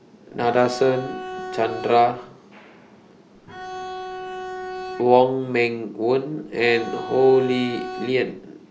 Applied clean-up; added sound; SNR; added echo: none; Bowed string instrument; 10 dB; none.